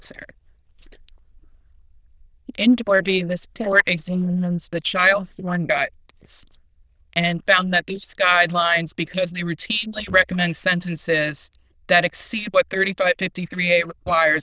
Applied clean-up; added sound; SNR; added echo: neural diffusion model UNIVERSE++.